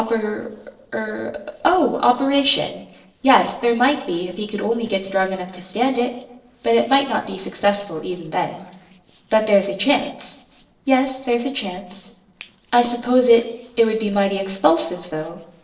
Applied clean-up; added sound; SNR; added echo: neural separator model SepFormer DNS4.